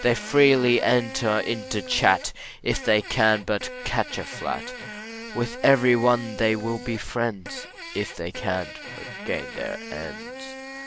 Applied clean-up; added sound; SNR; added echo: none; Fart; 13 dB; none.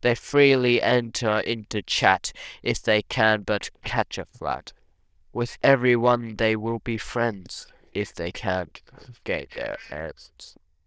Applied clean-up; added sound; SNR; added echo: neural diffusion model UNIVERSE++.